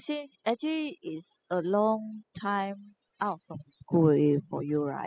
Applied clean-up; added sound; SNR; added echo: classical method spectral subtraction.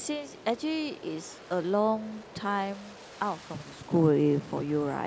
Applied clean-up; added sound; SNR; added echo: none; Aircraft; 18 dB; none.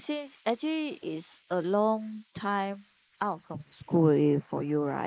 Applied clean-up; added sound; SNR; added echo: neural mask model Resemble Enhance denoiser.